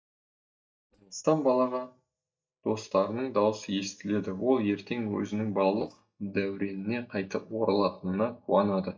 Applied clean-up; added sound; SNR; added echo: neural mask model DeepFilterNet 3.